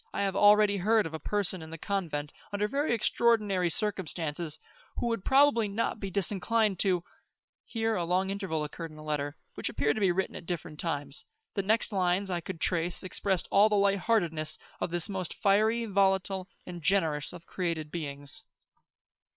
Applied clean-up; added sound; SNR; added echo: neural separator model SepFormer WHAM!.